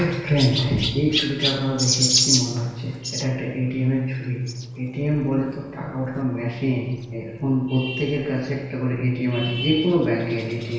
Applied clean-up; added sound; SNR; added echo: none; Chirp, tweet; 7 dB; reverberation time 0.9 s.